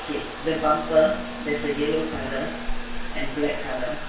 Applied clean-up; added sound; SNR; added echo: none; Trickle, dribble / Bathtub (filling or washing) / Water tap, faucet; 4 dB; reverberation time 0.6 s.